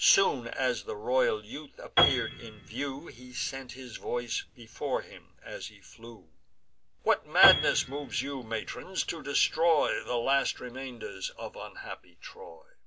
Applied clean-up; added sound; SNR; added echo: none; Piano; 6 dB; none.